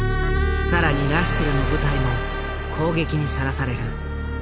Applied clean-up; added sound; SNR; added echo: none; none; none; none.